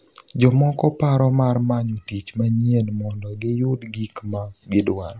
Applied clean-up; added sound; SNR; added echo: none; none; none; none.